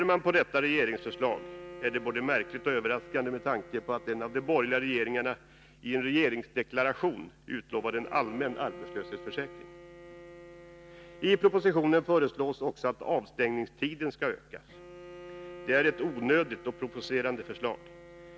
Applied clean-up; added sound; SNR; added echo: none; Bowed string instrument; 18 dB; none.